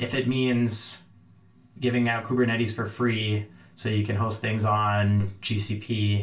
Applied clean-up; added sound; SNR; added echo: none; none; none; reverberation time 0.3 s.